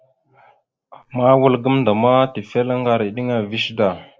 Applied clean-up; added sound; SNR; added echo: neural mask model Resemble Enhance denoiser.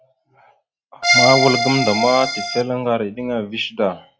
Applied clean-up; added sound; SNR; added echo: classical method log-MMSE.